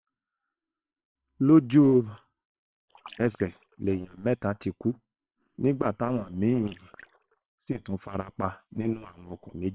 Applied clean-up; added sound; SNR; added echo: neural separator model SepFormer WHAM!.